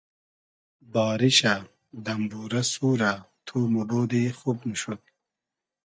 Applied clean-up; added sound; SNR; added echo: neural mask model DeepFilterNet 3.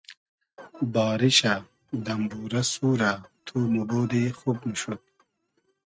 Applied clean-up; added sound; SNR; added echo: neural mask model RNNoise.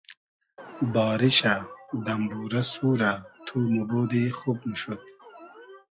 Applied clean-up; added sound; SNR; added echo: classical method log-MMSE.